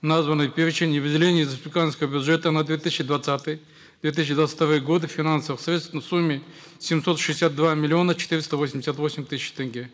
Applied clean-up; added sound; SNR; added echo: neural mask model Resemble Enhance denoiser.